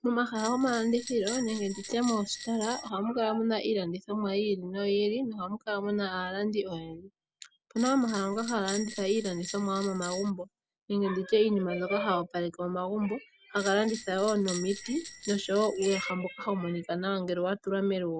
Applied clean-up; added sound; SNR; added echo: none; Bell; 12 dB; none.